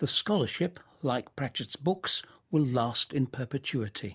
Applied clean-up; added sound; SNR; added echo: none; none; none; none.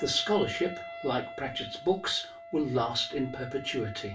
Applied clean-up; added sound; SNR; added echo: none; Wind instrument, woodwind instrument; 12 dB; reverberation time 0.3 s.